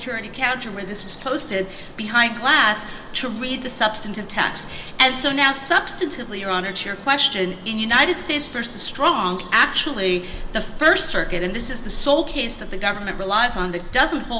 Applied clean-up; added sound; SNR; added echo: none; Bird vocalization, bird call, bird song; 11 dB; reverberation time 0.2 s.